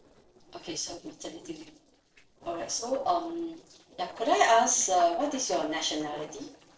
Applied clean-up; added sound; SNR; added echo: neural separator model SepFormer DNS4.